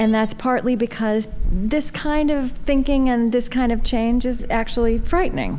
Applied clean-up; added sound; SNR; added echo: none; Keys jangling; 3 dB; none.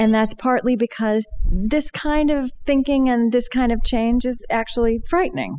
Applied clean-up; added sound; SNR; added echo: classical method spectral subtraction.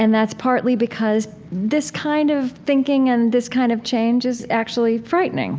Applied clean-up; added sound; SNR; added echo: none; none; none; none.